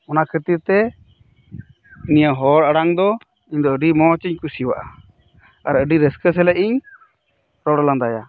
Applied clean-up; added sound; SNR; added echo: none; none; none; none.